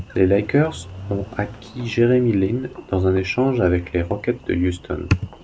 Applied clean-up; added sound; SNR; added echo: none; Engine; 20 dB; none.